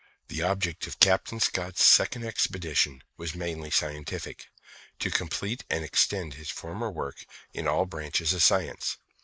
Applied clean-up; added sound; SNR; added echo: neural mask model Resemble Enhance denoiser.